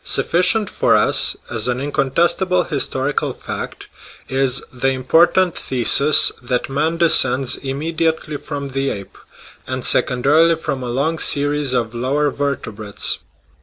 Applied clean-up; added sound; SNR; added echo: none; none; none; none.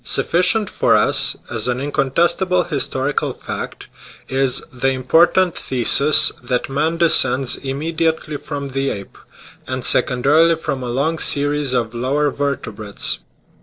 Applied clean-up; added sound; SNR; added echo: neural separator model SepFormer DNS4.